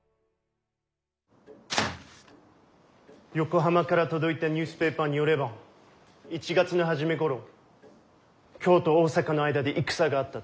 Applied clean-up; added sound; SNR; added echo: none; none; none; none.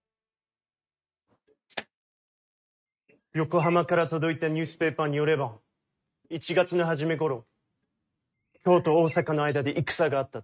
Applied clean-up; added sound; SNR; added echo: neural mask model RNNoise.